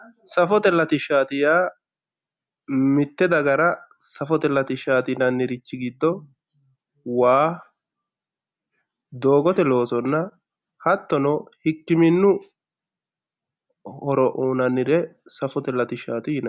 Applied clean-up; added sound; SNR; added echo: none; none; none; none.